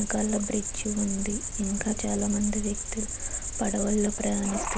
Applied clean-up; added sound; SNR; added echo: none; Cricket; 3 dB; none.